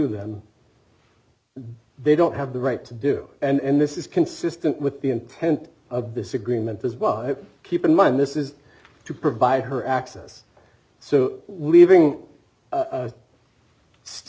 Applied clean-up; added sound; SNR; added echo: none; none; none; none.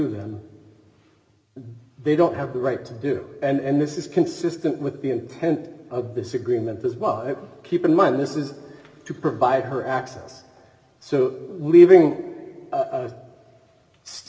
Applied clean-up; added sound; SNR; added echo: none; none; none; reverberation time 1.5 s.